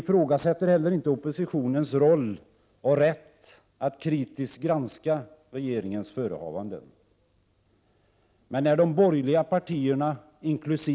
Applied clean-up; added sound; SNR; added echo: none; none; none; none.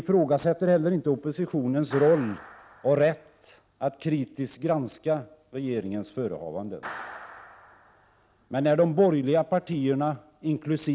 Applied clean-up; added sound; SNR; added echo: none; Clapping; 20 dB; none.